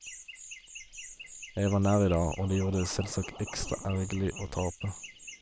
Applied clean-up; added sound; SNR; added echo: none; Chirp, tweet + Scratching (performance technique); 13 dB; none.